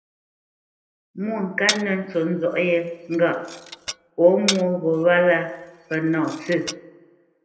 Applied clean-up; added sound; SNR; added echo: none; Glass; 11 dB; reverberation time 0.7 s.